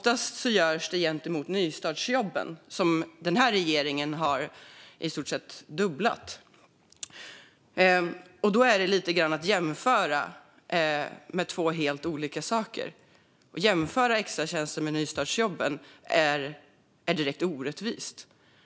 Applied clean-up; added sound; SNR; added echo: none; none; none; none.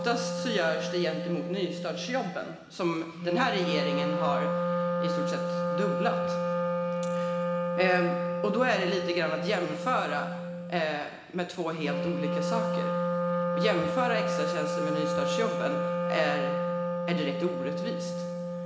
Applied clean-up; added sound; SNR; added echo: none; Wind instrument, woodwind instrument; -1 dB; reverberation time 2.0 s.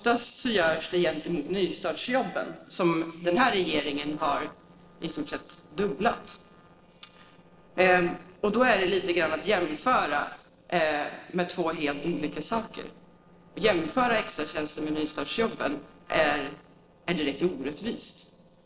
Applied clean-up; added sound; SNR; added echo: neural separator model SepFormer DNS4.